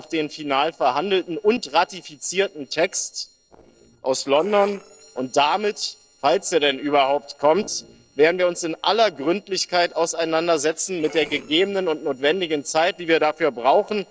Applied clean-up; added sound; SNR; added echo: neural separator model SepFormer DNS4.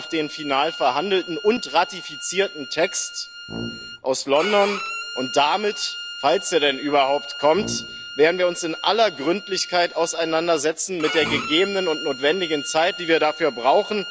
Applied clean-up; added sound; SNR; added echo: none; Bowed string instrument + Brass instrument; 11 dB; none.